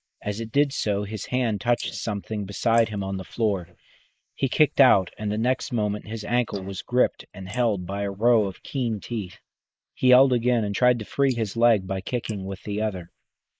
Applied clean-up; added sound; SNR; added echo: neural mask model Resemble Enhance denoiser.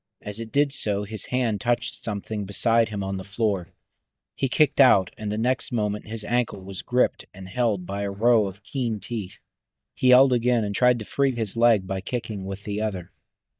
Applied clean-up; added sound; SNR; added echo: neural mask model DeepFilterNet 3.